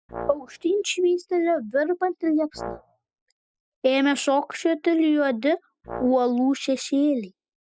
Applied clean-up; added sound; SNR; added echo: classical method spectral subtraction.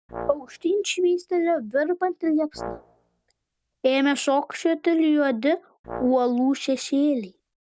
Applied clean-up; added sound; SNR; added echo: none; Brass instrument; 17 dB; none.